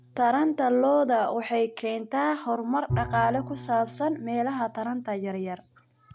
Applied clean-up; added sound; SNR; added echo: none; Bowed string instrument; 14 dB; none.